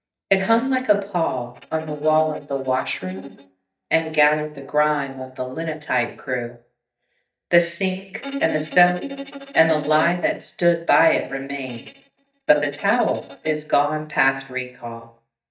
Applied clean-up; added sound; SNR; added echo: neural mask model DeepFilterNet 3.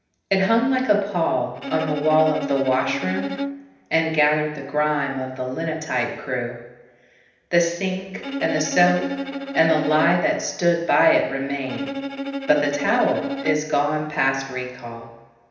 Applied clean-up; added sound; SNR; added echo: none; Bowed string instrument; 7 dB; reverberation time 0.9 s.